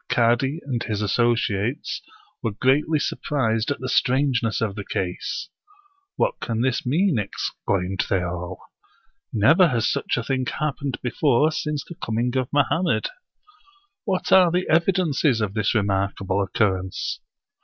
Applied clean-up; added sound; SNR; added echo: none; none; none; none.